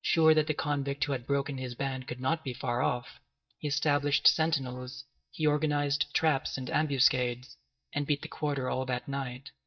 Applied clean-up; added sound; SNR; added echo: neural mask model DeepFilterNet 3.